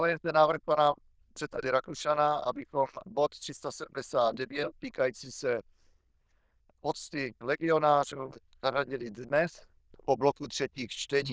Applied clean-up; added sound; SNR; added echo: neural diffusion model UNIVERSE++.